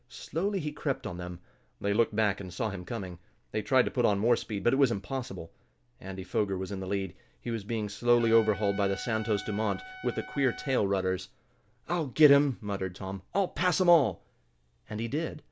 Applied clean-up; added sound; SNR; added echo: none; Trumpet; 15 dB; none.